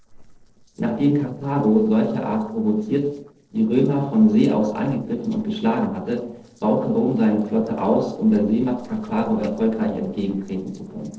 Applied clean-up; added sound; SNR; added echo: neural separator model SepFormer DNS4.